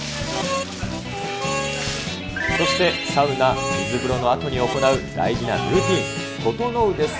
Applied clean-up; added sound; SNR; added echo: none; Harmonica; 6 dB; none.